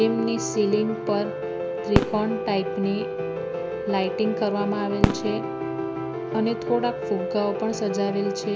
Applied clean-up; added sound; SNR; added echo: none; Fireworks + Piano; 2 dB; none.